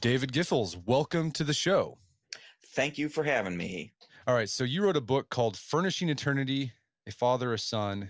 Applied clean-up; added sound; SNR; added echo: none; none; none; none.